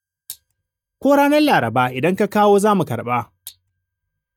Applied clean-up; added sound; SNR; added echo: neural mask model DeepFilterNet 3.